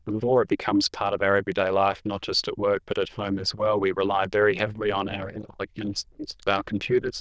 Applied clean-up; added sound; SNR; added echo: neural diffusion model UNIVERSE++.